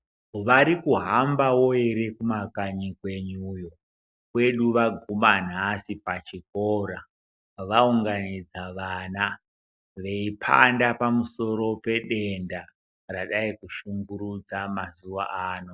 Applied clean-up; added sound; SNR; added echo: none; none; none; none.